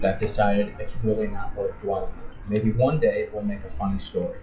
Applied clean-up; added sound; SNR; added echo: classical method WPE with log-MMSE.